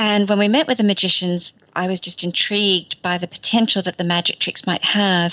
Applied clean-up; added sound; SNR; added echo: none; none; none; none.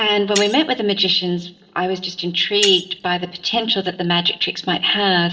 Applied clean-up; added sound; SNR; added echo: none; Shatter; 14 dB; reverberation time 0.8 s.